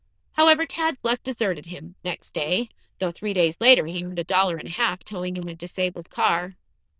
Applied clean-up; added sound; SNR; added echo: neural diffusion model UNIVERSE++.